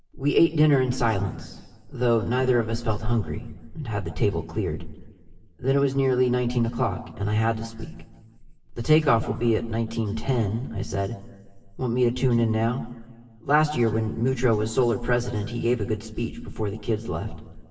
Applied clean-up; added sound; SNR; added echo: none; none; none; reverberation time 1.4 s.